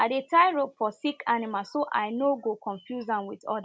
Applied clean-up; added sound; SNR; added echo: none; none; none; none.